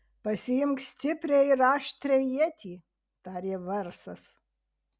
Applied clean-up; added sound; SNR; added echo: none; none; none; none.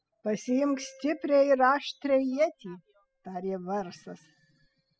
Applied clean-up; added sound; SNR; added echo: classical method spectral subtraction.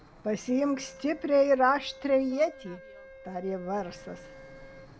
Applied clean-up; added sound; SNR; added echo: none; Wind instrument, woodwind instrument + Fixed-wing aircraft, airplane; 19 dB; none.